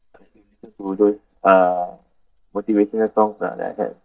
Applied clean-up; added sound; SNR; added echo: neural mask model DeepFilterNet 3.